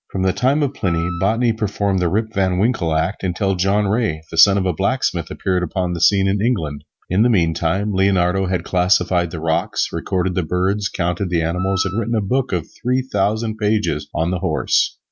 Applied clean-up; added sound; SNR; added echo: none; Wind instrument, woodwind instrument; 16 dB; none.